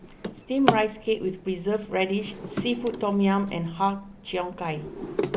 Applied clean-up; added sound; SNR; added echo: none; Drawer open or close; 6 dB; none.